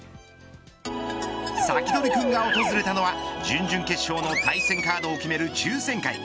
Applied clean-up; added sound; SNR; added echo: none; none; none; none.